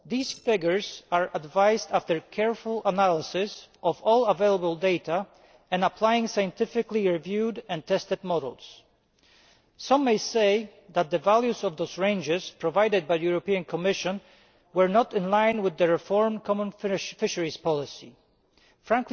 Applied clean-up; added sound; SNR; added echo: neural separator model SepFormer DNS4.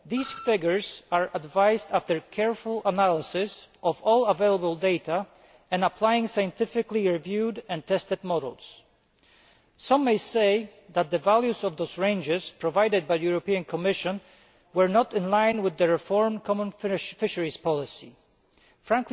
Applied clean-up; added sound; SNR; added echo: none; Screech; 17 dB; none.